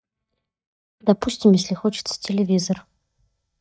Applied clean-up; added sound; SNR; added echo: neural mask model DeepFilterNet 3.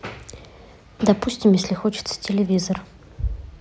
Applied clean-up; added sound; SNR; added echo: none; none; none; none.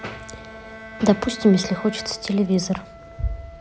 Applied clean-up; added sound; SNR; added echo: none; Wind instrument, woodwind instrument + Bowed string instrument; 16 dB; none.